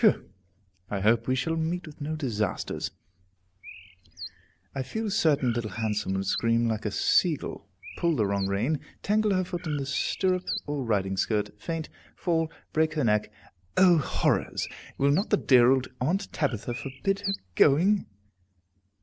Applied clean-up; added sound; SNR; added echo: none; Bird; 15 dB; none.